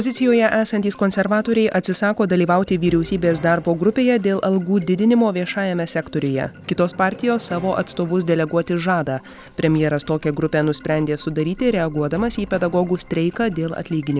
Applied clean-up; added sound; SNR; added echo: none; none; none; none.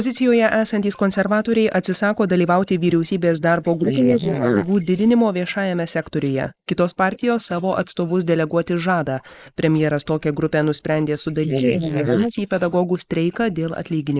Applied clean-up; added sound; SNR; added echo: neural mask model Resemble Enhance denoiser.